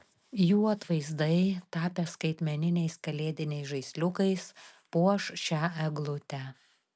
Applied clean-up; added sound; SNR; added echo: none; none; none; none.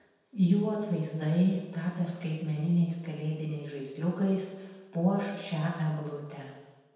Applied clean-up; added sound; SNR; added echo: none; none; none; reverberation time 1.1 s.